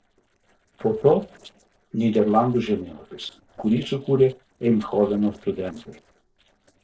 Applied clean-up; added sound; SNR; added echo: neural separator model SepFormer DNS4.